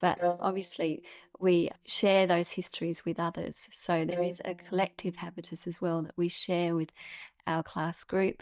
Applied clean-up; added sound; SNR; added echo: neural mask model DeepFilterNet 3.